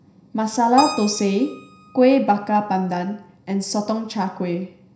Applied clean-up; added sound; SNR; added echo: none; Keyboard (musical); 17 dB; reverberation time 0.5 s.